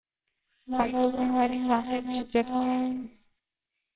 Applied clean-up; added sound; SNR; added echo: neural separator model SepFormer WHAMR!.